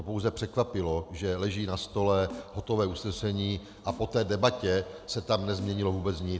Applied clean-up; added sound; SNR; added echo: none; Snare drum; 19 dB; none.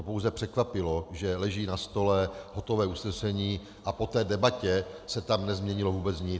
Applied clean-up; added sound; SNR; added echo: none; none; none; none.